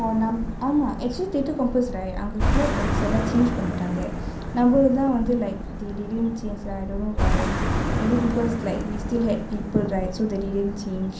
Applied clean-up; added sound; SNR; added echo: none; Car passing by; 3 dB; reverberation time 0.6 s.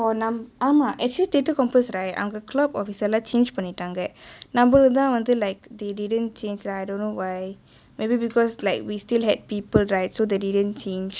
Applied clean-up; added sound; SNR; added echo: none; none; none; none.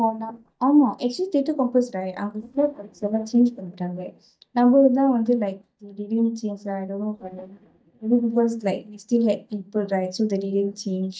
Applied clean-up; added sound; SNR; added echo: neural mask model DeepFilterNet 3.